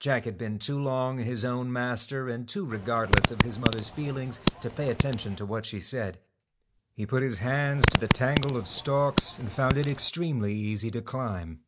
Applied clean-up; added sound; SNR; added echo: none; Fart; -1 dB; none.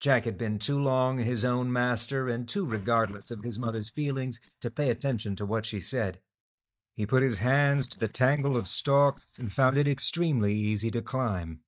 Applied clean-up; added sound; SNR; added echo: neural mask model DeepFilterNet 3.